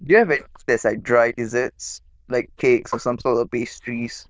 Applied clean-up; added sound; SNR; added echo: neural diffusion model UNIVERSE++.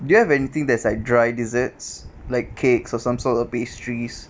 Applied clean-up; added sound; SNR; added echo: none; none; none; none.